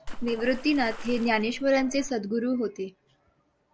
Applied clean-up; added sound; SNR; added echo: none; Water / Splash, splatter; 9 dB; none.